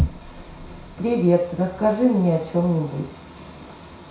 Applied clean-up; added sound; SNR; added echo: none; none; none; reverberation time 0.6 s.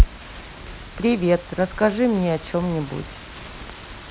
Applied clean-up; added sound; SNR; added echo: none; none; none; none.